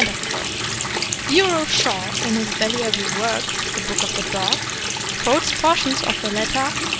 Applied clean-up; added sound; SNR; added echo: none; Water tap, faucet; 0 dB; none.